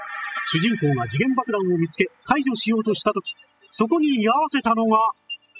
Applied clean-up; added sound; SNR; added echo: classical method spectral subtraction.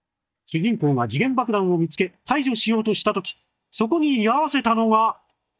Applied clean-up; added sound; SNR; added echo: neural mask model DeepFilterNet 3.